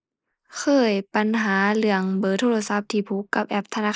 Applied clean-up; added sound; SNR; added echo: neural mask model Resemble Enhance denoiser.